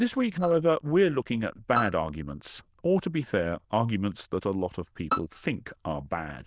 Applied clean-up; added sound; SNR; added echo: neural diffusion model UNIVERSE++.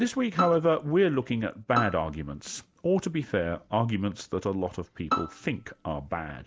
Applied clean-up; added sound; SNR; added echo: none; Bowed string instrument; 7 dB; none.